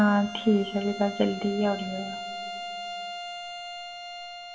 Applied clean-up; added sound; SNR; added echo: none; Bowed string instrument; 9 dB; reverberation time 3.0 s.